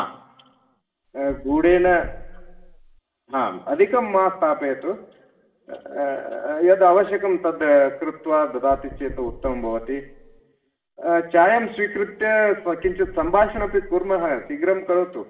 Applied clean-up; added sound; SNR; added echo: none; Knock; 15 dB; reverberation time 1.5 s.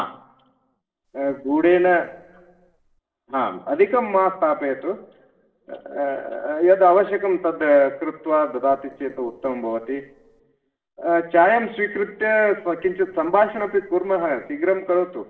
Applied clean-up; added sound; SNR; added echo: neural separator model SepFormer DNS4.